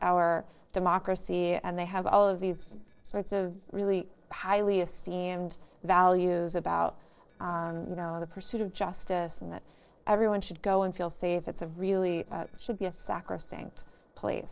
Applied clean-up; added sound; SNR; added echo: neural separator model SepFormer DNS4.